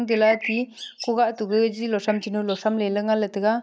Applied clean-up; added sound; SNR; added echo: neural mask model DeepFilterNet 3.